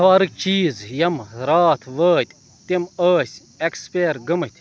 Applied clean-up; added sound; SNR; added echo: none; none; none; none.